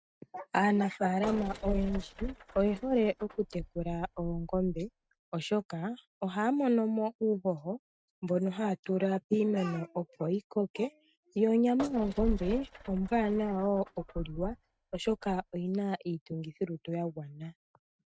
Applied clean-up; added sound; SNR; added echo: neural mask model RNNoise.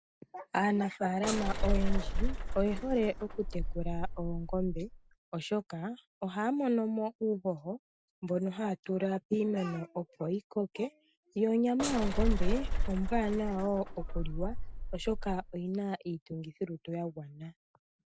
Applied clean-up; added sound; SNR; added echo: none; Bus / Engine; -2 dB; none.